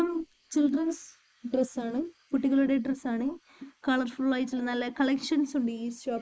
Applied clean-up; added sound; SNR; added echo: neural mask model Resemble Enhance denoiser.